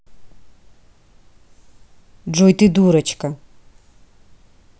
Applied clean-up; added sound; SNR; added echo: none; none; none; none.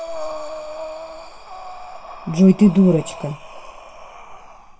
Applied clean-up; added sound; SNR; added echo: none; Breathing; 14 dB; reverberation time 0.2 s.